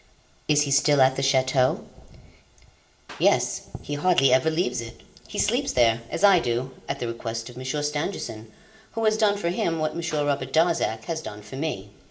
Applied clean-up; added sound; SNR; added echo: none; Clapping; 19 dB; reverberation time 0.7 s.